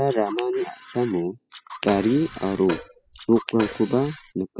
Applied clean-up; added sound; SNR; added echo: classical method spectral subtraction.